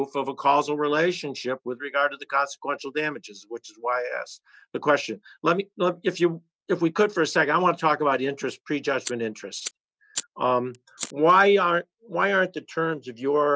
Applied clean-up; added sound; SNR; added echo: none; Fire; 15 dB; none.